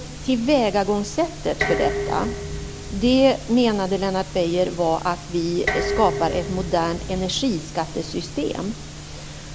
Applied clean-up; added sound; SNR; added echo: none; Dishes, pots, and pans; 7 dB; none.